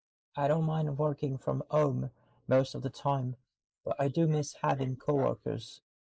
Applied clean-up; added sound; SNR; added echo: neural mask model Resemble Enhance denoiser.